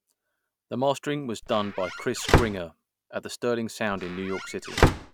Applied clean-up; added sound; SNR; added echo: none; Squeak / Slam / Wood; -4 dB; none.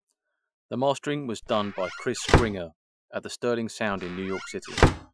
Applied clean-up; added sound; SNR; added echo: classical method Wiener filter.